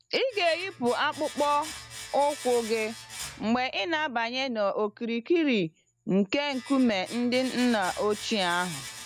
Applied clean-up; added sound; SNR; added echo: none; Domestic sounds, home sounds; 16 dB; none.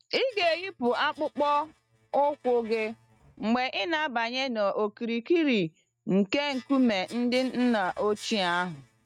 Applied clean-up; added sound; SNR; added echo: neural mask model RNNoise.